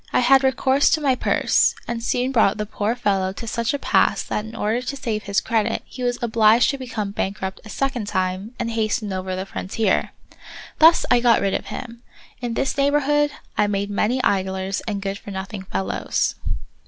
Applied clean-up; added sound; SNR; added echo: none; none; none; none.